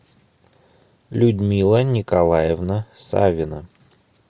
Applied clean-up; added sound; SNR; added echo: none; none; none; none.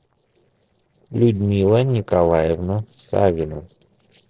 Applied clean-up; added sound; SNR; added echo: neural separator model SepFormer DNS4.